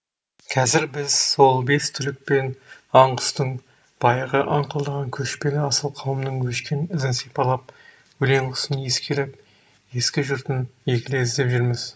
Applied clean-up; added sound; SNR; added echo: none; none; none; none.